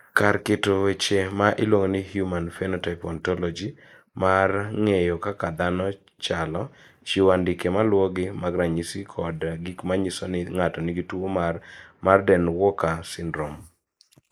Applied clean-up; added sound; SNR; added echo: neural mask model Resemble Enhance denoiser.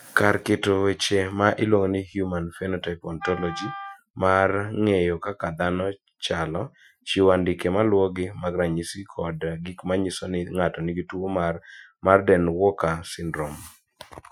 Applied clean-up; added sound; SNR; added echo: classical method Wiener filter.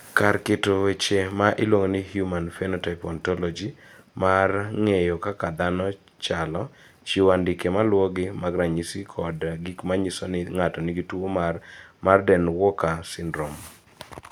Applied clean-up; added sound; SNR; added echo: none; none; none; none.